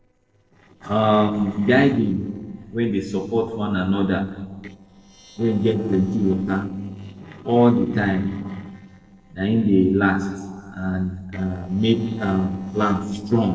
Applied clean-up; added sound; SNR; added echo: neural separator model SepFormer DNS4.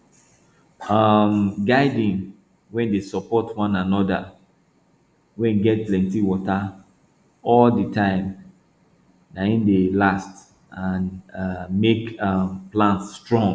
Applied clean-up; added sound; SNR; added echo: none; none; none; none.